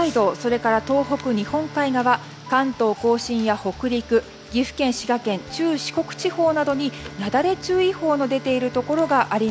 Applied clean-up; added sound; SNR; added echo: none; Bowed string instrument; 19 dB; none.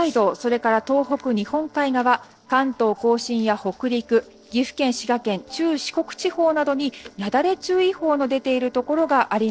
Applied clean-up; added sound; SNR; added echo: neural separator model SepFormer DNS4.